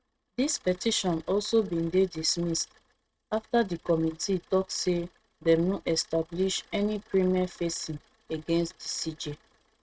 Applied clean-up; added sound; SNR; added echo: neural mask model RNNoise.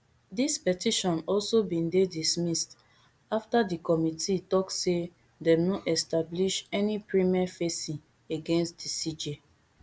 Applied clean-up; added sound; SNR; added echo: none; none; none; none.